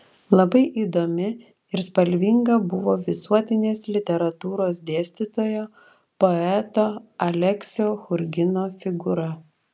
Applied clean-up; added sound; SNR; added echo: none; none; none; none.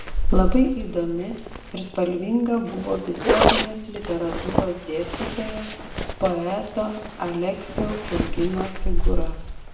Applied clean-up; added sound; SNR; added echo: none; Zipper (clothing); -2 dB; reverberation time 0.8 s.